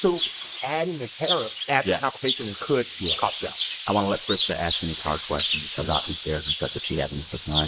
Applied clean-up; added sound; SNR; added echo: neural mask model Resemble Enhance denoiser.